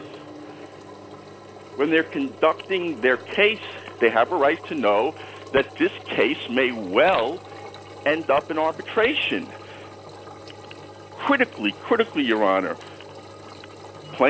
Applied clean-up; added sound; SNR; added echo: none; Engine; 16 dB; none.